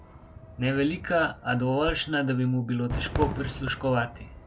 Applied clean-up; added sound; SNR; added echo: none; Fireworks; 10 dB; none.